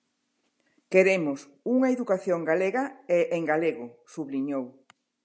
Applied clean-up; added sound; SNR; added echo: none; none; none; none.